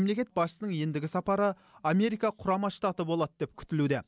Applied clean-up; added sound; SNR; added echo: none; none; none; none.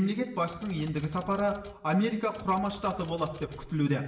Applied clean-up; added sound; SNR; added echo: none; Typewriter; 20 dB; reverberation time 0.8 s.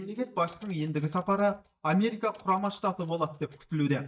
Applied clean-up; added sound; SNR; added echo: neural mask model DeepFilterNet 3.